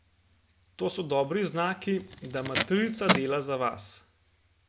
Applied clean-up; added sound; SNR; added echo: none; Packing tape, duct tape; 1 dB; none.